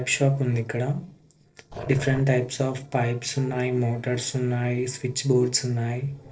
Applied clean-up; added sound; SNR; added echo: neural separator model SepFormer DNS4.